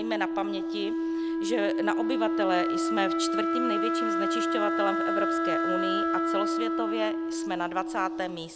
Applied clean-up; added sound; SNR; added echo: none; Wind instrument, woodwind instrument; -4 dB; none.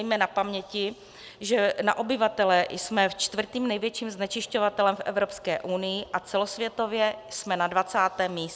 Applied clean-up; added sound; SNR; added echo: none; none; none; none.